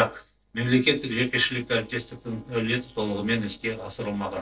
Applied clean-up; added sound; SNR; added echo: neural separator model SepFormer DNS4.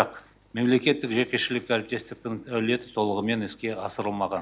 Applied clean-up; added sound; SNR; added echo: none; none; none; none.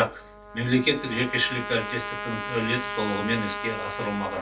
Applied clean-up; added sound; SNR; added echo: none; Trumpet; 7 dB; reverberation time 0.2 s.